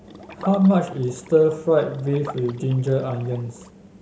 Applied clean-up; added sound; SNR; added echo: none; Liquid; 19 dB; none.